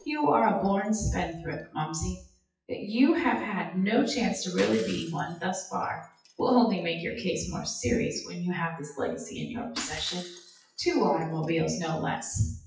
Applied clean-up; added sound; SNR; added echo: classical method WPE with log-MMSE.